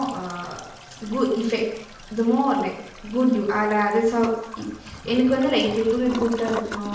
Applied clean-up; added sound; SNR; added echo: none; Toilet flush; 15 dB; reverberation time 0.7 s.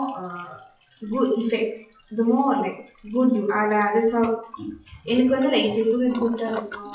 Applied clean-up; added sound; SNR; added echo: classical method WPE with log-MMSE.